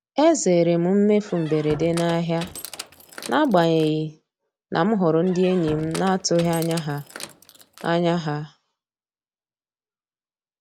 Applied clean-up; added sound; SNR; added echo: none; Squeak; 16 dB; none.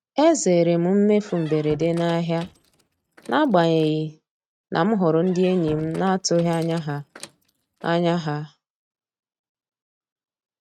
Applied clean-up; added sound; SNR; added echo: neural mask model RNNoise.